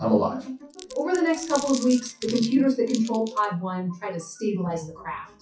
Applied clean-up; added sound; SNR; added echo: classical method WPE with log-MMSE.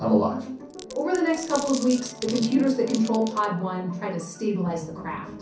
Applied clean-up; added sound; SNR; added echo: none; Glass; 15 dB; reverberation time 0.6 s.